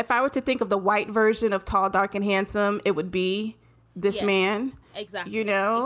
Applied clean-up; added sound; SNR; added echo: none; none; none; none.